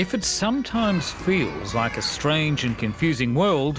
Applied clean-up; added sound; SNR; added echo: none; Human group actions; 13 dB; none.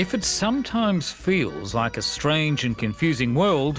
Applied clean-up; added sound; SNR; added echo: none; none; none; none.